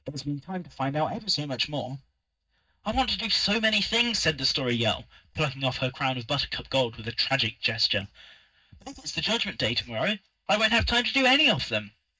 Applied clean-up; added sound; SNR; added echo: neural mask model DeepFilterNet 3.